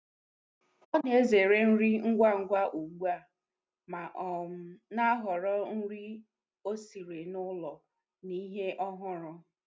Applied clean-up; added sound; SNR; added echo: none; none; none; none.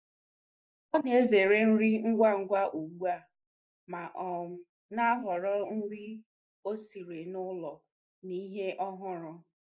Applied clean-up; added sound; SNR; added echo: neural mask model Resemble Enhance denoiser.